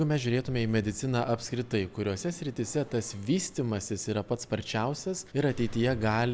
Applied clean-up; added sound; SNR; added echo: none; none; none; none.